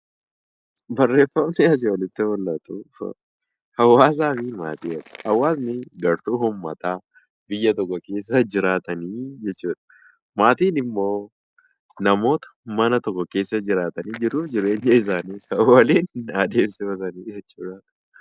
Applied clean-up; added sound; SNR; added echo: neural separator model SepFormer DNS4.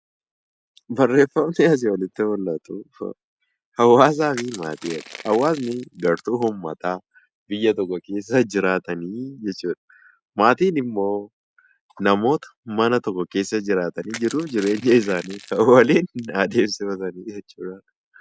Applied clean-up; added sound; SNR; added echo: none; Crushing; 19 dB; none.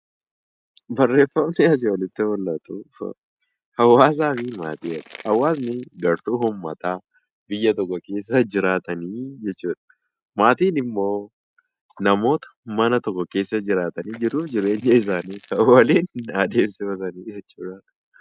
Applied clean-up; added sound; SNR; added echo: neural mask model RNNoise.